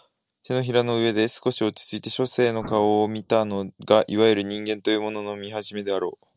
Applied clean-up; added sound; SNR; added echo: neural separator model SepFormer DNS4.